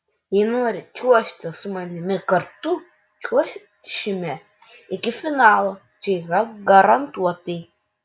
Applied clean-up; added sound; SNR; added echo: none; none; none; none.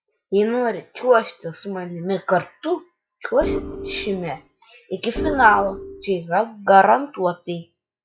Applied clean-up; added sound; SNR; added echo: classical method log-MMSE.